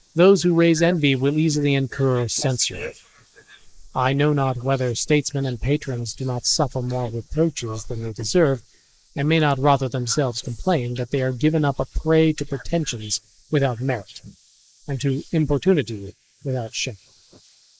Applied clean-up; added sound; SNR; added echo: neural mask model Resemble Enhance denoiser.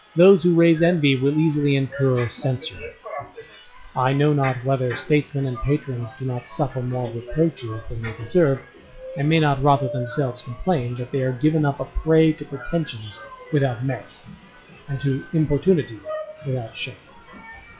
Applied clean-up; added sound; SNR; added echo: classical method log-MMSE.